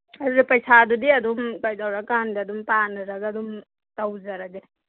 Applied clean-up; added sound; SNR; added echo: none; none; none; none.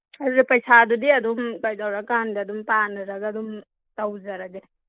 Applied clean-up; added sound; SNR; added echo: neural mask model Resemble Enhance denoiser.